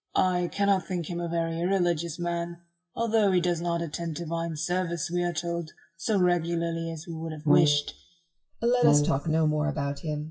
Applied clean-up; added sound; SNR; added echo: classical method WPE with log-MMSE.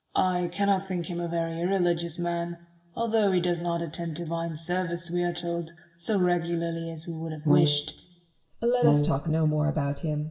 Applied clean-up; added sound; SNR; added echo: none; Brass instrument; -1 dB; reverberation time 0.7 s.